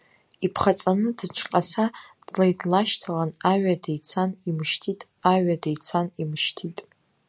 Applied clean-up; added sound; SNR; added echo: none; none; none; none.